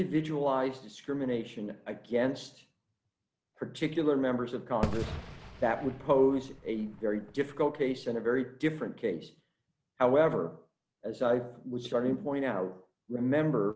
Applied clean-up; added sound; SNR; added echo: none; Fireworks; 10 dB; none.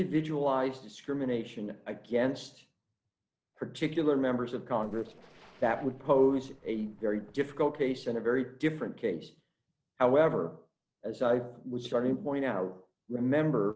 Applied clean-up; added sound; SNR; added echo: neural separator model SepFormer DNS4.